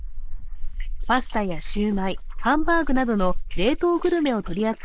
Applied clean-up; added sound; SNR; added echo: neural mask model Resemble Enhance denoiser.